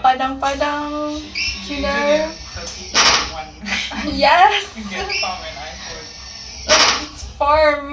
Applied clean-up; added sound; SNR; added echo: none; Drill; 4 dB; reverberation time 0.2 s.